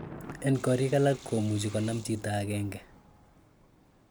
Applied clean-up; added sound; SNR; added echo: none; Sink (filling or washing) / Water + Thunder; 18 dB; none.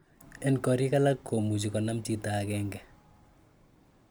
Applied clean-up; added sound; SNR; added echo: none; none; none; none.